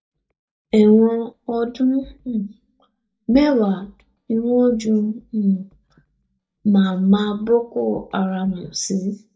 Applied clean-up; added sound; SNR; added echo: neural mask model DeepFilterNet 3.